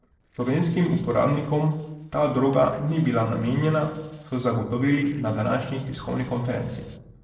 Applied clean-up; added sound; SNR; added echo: neural separator model SepFormer DNS4.